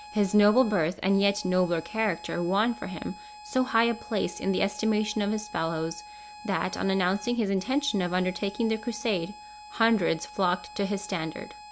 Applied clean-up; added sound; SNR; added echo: none; Harmonica; 18 dB; none.